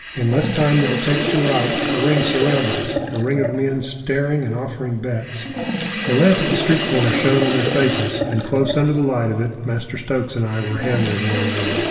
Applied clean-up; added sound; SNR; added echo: none; Sink (filling or washing); 4 dB; reverberation time 2.5 s.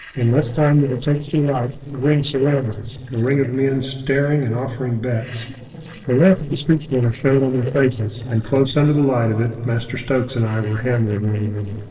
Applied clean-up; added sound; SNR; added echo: neural separator model SepFormer DNS4.